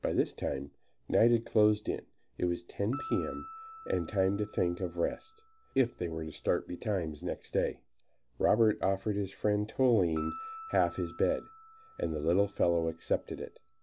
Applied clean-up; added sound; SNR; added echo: none; Piano; 19 dB; none.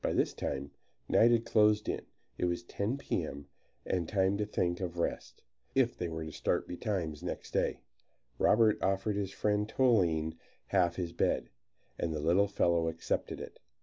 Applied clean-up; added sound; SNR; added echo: none; none; none; none.